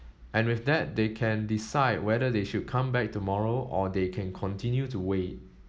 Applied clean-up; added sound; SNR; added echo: none; none; none; none.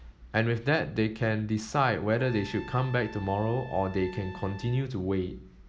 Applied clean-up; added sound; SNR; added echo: none; Trumpet; 18 dB; none.